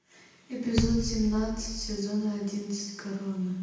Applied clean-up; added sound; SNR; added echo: none; Bass drum; 4 dB; reverberation time 0.9 s.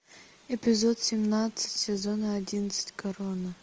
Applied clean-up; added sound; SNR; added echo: none; none; none; none.